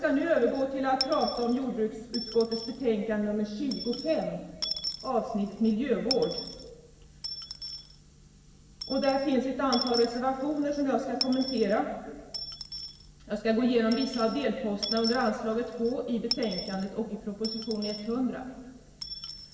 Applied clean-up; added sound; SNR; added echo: none; Coin (dropping) / Dishes, pots, and pans; 11 dB; reverberation time 1.4 s.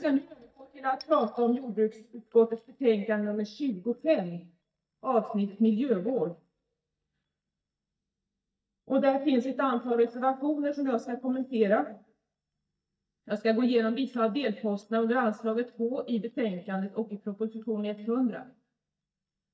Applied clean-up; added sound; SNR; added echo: neural mask model DeepFilterNet 3.